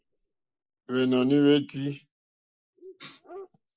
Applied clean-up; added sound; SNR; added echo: neural mask model Resemble Enhance denoiser.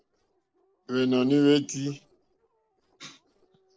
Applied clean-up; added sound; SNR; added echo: neural separator model SepFormer DNS4.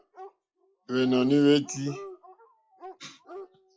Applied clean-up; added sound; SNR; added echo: classical method log-MMSE.